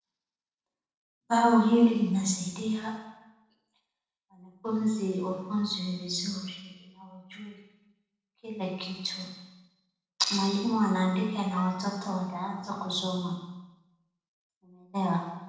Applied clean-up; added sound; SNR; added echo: neural separator model SepFormer DNS4.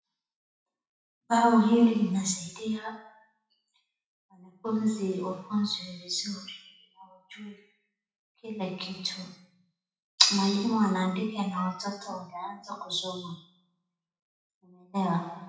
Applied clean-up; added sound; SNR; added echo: classical method WPE with log-MMSE.